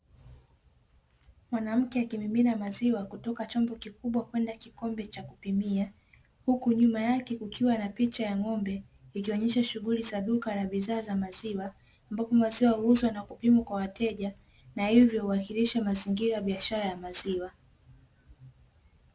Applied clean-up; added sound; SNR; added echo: none; none; none; none.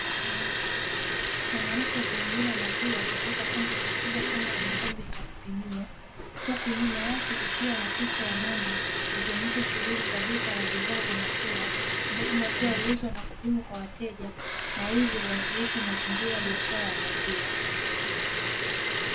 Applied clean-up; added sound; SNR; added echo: none; Liquid; -4 dB; none.